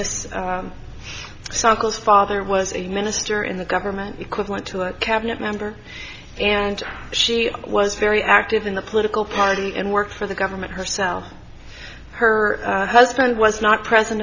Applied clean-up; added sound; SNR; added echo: none; none; none; none.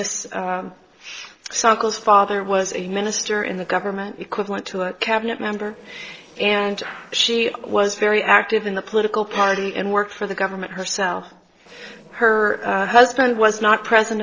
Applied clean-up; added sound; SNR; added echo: neural separator model SepFormer DNS4.